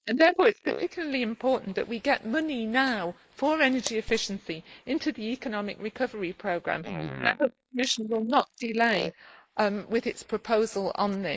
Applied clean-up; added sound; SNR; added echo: neural mask model Resemble Enhance denoiser.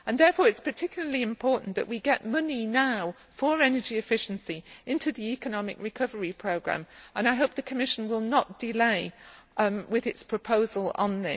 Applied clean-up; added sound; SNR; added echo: none; none; none; none.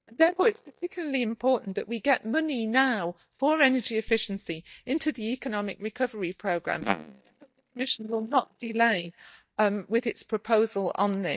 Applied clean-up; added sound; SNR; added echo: neural mask model DeepFilterNet 3.